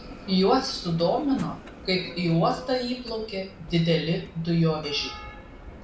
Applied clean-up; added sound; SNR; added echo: none; Bell; 16 dB; none.